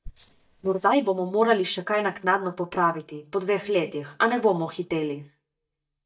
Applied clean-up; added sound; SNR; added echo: neural mask model DeepFilterNet 3.